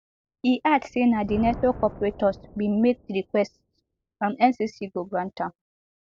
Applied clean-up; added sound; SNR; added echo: none; Thunder; 18 dB; none.